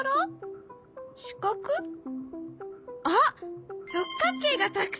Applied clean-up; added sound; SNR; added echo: none; none; none; none.